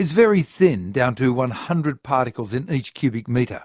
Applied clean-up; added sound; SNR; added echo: none; none; none; none.